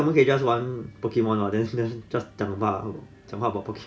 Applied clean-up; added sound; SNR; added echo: none; none; none; none.